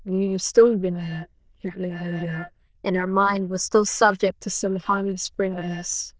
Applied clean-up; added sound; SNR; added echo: neural diffusion model UNIVERSE++.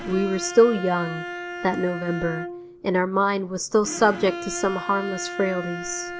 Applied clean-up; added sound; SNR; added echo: none; Bowed string instrument; 10 dB; none.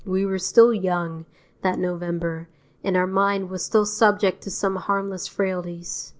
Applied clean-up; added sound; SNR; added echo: none; none; none; none.